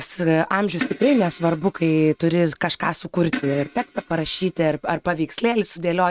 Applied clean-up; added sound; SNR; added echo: neural mask model RNNoise.